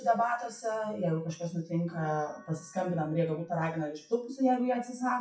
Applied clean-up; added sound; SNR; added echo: classical method WPE with log-MMSE.